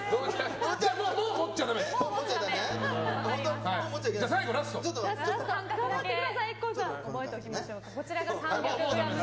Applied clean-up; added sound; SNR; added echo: none; Bass guitar; 12 dB; none.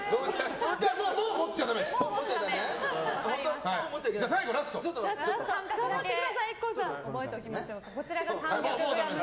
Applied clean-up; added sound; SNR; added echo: none; none; none; none.